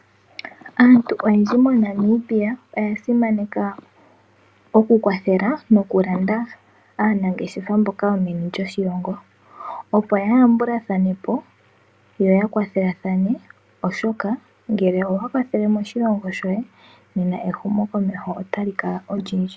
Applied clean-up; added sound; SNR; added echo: none; none; none; none.